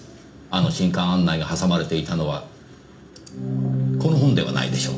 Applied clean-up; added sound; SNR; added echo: none; none; none; reverberation time 0.4 s.